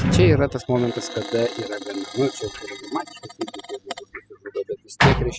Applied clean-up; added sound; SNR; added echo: classical method spectral subtraction.